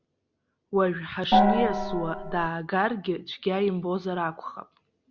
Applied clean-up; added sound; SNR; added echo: none; Gong; -5 dB; none.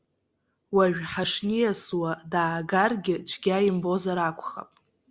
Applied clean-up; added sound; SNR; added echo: none; none; none; none.